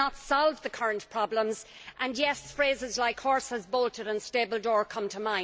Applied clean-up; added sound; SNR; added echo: none; none; none; none.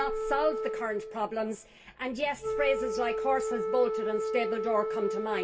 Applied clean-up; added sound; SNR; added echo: none; Wind instrument, woodwind instrument; 2 dB; reverberation time 0.2 s.